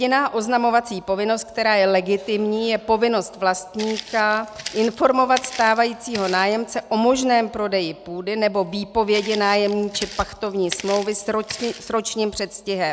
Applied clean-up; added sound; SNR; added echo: none; Walk, footsteps; 15 dB; none.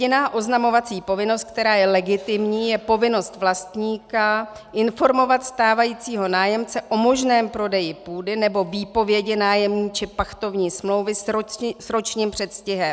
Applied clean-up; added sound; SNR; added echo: none; none; none; none.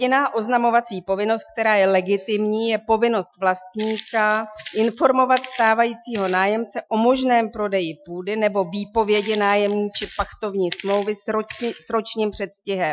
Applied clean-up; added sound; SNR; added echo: classical method Wiener filter.